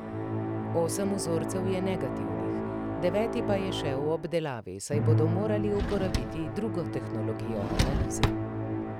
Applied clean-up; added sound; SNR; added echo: none; Drawer open or close + Musical instrument; -2 dB; none.